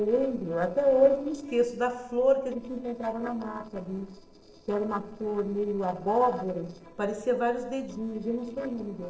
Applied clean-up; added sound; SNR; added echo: neural separator model SepFormer DNS4.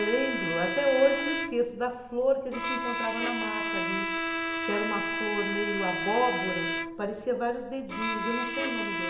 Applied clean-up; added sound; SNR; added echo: none; Bowed string instrument; 2 dB; reverberation time 0.8 s.